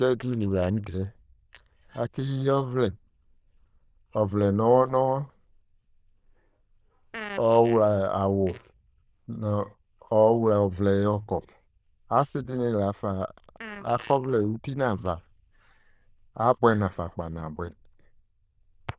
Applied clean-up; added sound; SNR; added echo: neural diffusion model UNIVERSE++.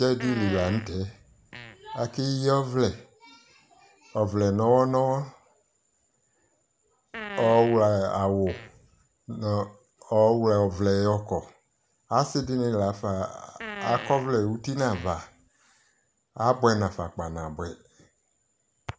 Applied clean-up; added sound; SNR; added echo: none; Fart; 13 dB; none.